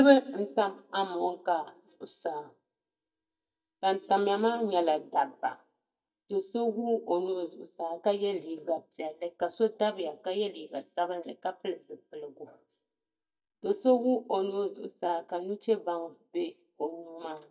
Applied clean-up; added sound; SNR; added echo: neural mask model DeepFilterNet 3.